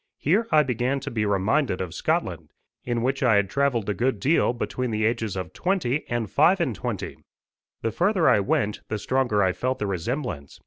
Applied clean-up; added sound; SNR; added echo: none; none; none; none.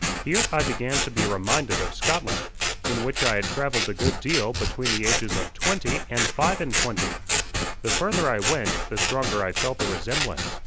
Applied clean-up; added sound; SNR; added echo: none; Scissors; -2 dB; none.